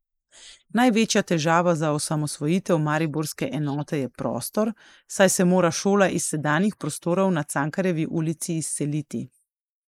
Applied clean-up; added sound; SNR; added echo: neural mask model Resemble Enhance denoiser.